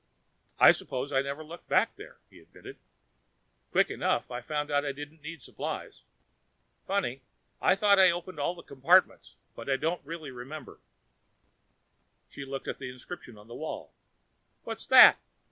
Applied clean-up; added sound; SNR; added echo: none; none; none; none.